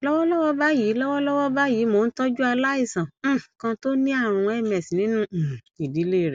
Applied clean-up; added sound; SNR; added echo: none; none; none; none.